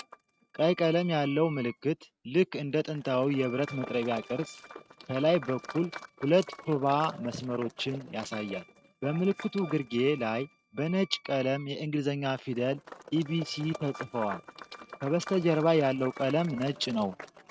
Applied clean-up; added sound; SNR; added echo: neural mask model RNNoise.